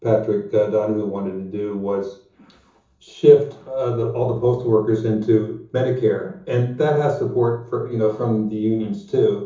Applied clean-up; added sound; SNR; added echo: none; none; none; reverberation time 0.7 s.